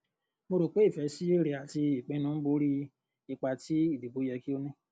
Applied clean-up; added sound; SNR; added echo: none; none; none; none.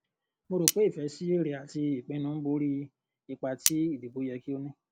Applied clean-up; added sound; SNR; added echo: none; Cutlery, silverware; 3 dB; none.